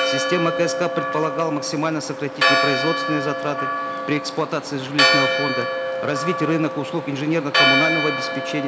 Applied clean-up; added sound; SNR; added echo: none; Church bell; -2 dB; none.